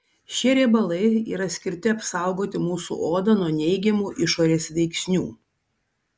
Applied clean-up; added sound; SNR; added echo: none; none; none; none.